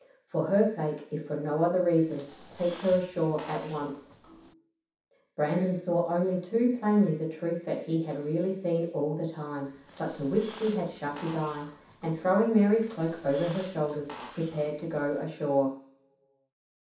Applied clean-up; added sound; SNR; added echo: none; Squeak; 19 dB; reverberation time 0.7 s.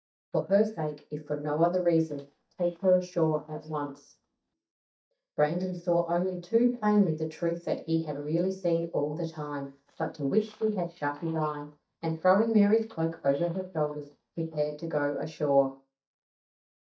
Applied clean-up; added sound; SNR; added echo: neural mask model DeepFilterNet 3.